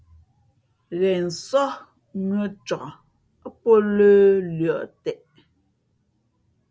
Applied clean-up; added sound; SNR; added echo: none; none; none; none.